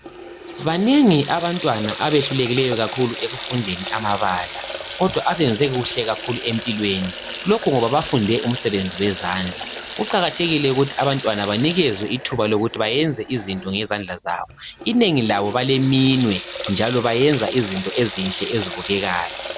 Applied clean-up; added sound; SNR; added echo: none; Water tap, faucet; 11 dB; none.